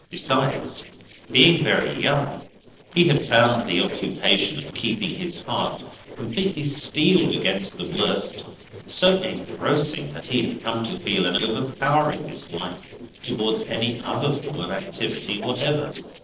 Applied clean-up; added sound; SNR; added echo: neural separator model SepFormer DNS4.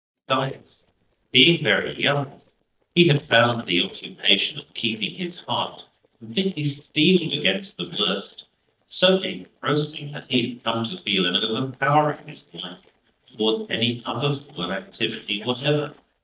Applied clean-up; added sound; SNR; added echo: neural mask model DeepFilterNet 3.